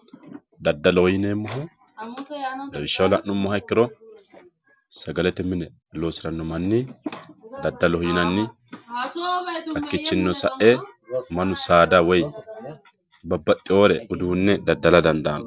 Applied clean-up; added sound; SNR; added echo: none; none; none; none.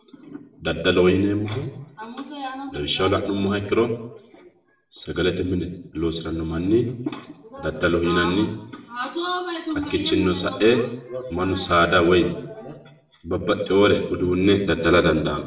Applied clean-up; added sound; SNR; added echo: none; none; none; reverberation time 0.7 s.